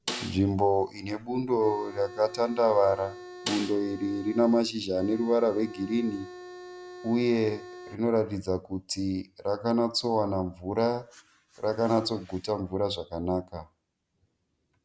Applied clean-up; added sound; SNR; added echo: none; Snare drum + Organ; 13 dB; none.